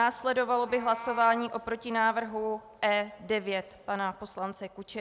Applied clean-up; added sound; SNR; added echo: none; Meow; 19 dB; none.